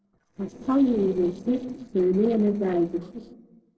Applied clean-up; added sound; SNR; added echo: neural separator model SepFormer DNS4.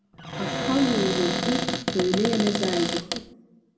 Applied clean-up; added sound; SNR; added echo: none; Cupboard open or close; 1 dB; reverberation time 0.9 s.